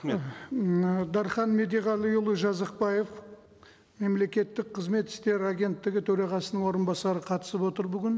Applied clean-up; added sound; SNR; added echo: none; none; none; none.